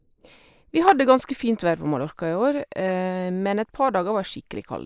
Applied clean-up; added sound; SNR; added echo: neural mask model Resemble Enhance denoiser.